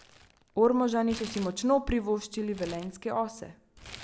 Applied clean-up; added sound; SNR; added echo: none; Crumpling, crinkling; 20 dB; none.